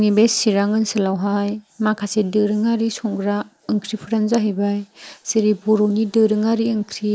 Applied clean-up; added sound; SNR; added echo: neural mask model Resemble Enhance denoiser.